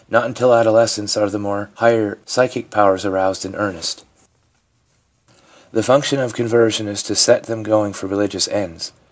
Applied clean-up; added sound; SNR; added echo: none; none; none; none.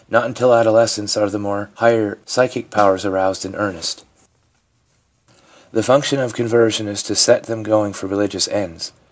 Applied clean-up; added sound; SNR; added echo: none; Snare drum; 18 dB; none.